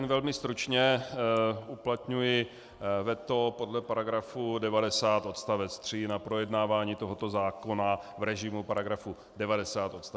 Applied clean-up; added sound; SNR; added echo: none; none; none; none.